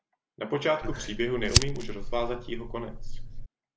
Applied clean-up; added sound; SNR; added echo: none; Fire; -2 dB; none.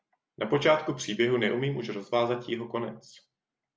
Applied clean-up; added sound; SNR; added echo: none; none; none; none.